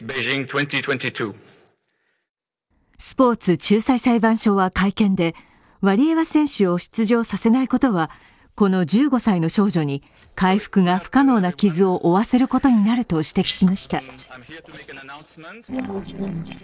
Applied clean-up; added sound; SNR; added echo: neural separator model SepFormer DNS4.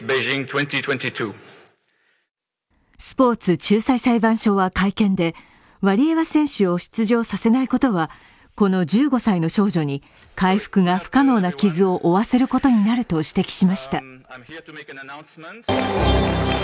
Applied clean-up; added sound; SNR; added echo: none; none; none; none.